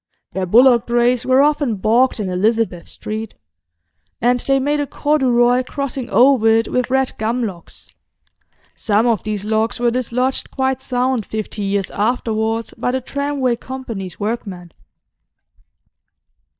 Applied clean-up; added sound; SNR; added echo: neural mask model DeepFilterNet 3.